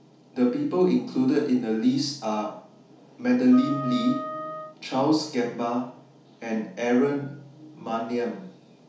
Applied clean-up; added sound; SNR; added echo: none; Wind instrument, woodwind instrument; 11 dB; reverberation time 0.4 s.